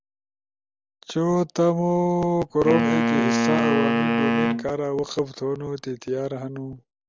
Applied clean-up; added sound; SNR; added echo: none; Wind instrument, woodwind instrument; -1 dB; none.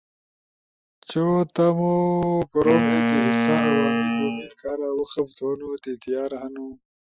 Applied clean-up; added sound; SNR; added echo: classical method Wiener filter.